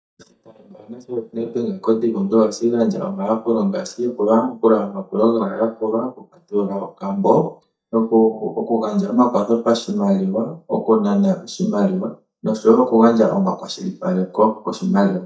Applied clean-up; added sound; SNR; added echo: neural mask model DeepFilterNet 3.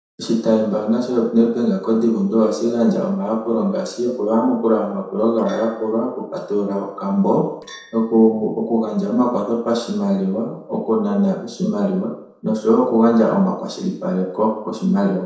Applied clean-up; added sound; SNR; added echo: neural separator model SepFormer DNS4.